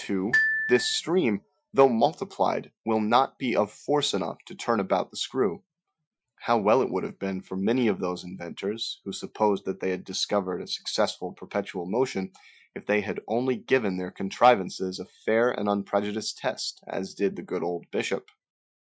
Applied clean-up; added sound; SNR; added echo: classical method Wiener filter.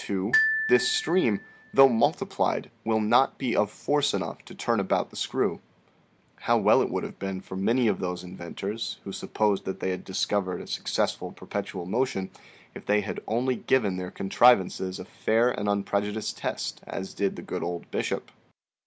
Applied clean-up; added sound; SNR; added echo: none; Glockenspiel; 3 dB; none.